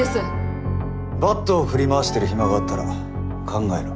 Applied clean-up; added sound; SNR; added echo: none; Gong + Bowed string instrument; 20 dB; none.